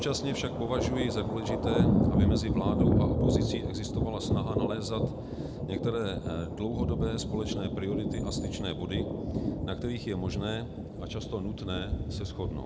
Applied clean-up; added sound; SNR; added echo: none; Thunder; -5 dB; none.